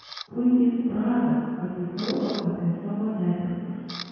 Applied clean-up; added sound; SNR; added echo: none; Camera; 19 dB; reverberation time 2.0 s.